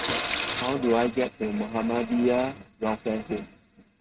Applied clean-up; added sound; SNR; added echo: neural mask model RNNoise.